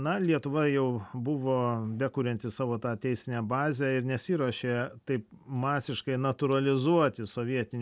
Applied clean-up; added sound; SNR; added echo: none; none; none; none.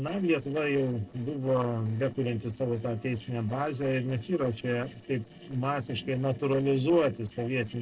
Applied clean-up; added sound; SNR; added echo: neural separator model SepFormer DNS4.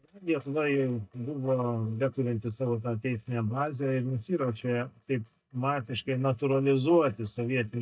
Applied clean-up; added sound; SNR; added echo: neural mask model DeepFilterNet 3.